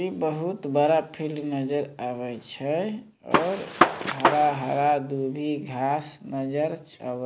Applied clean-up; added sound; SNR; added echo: none; Gunshot, gunfire; -2 dB; none.